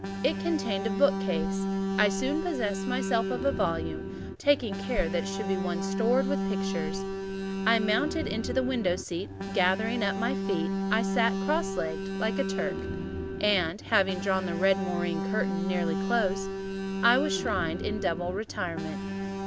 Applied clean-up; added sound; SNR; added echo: none; Alarm; 2 dB; none.